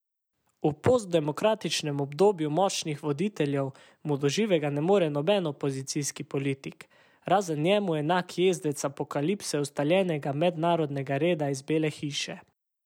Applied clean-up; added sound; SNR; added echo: none; none; none; none.